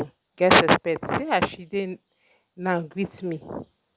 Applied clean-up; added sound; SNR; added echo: none; none; none; none.